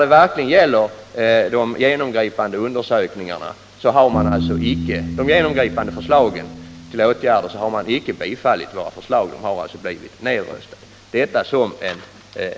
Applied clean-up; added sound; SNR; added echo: none; Piano; 12 dB; none.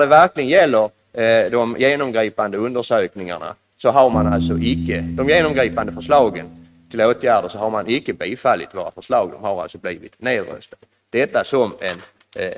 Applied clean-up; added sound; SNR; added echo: neural mask model RNNoise.